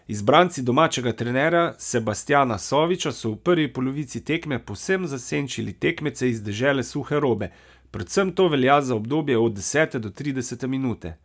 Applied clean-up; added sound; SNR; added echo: none; none; none; none.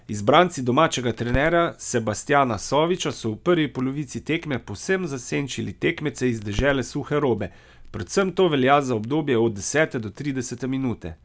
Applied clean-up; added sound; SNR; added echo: none; Crackle; 18 dB; none.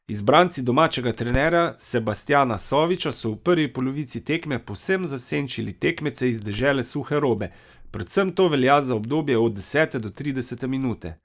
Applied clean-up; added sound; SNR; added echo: neural mask model Resemble Enhance denoiser.